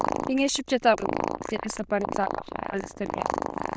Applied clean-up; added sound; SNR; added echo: neural diffusion model UNIVERSE++.